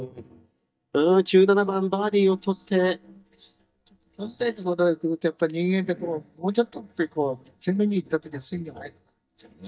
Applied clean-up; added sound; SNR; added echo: neural mask model DeepFilterNet 3.